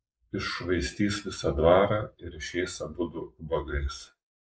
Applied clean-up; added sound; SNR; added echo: neural mask model Resemble Enhance denoiser.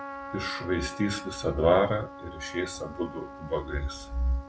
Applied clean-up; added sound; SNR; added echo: none; Trumpet; 13 dB; none.